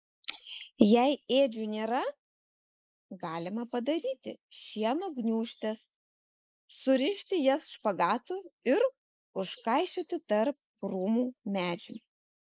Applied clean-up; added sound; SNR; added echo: neural mask model Resemble Enhance denoiser.